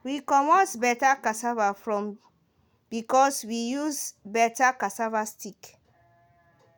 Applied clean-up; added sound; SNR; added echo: none; none; none; none.